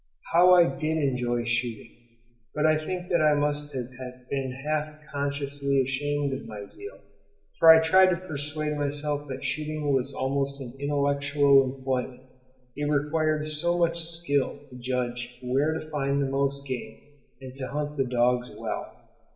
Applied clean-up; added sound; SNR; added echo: none; none; none; reverberation time 1.1 s.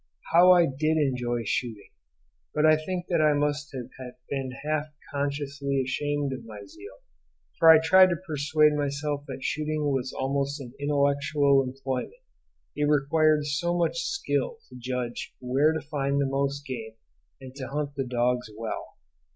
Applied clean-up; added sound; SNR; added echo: none; none; none; none.